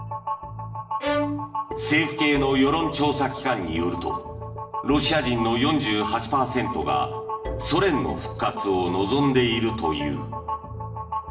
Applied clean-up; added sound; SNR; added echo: none; Bowed string instrument; 5 dB; reverberation time 1.3 s.